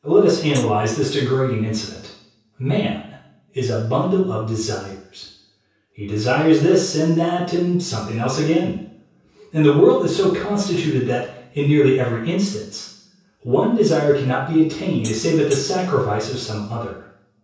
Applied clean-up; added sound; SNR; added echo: none; Hi-hat; 16 dB; reverberation time 0.6 s.